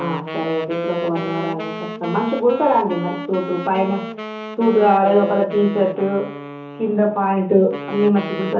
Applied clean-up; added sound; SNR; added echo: none; Wind instrument, woodwind instrument; 10 dB; reverberation time 0.8 s.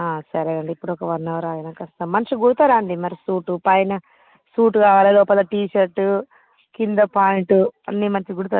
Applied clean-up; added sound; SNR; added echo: none; none; none; none.